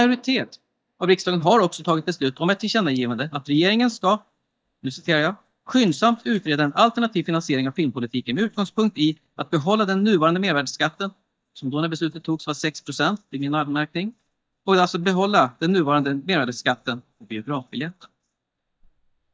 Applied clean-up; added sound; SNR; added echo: neural mask model DeepFilterNet 3.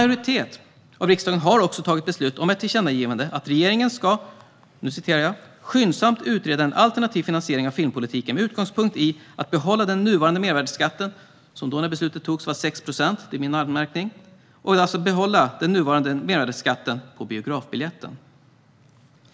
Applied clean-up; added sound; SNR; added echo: none; none; none; none.